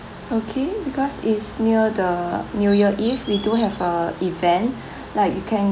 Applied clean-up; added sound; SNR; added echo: none; Chirp, tweet; 12 dB; none.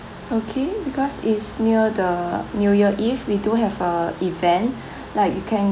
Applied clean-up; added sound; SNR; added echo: none; none; none; none.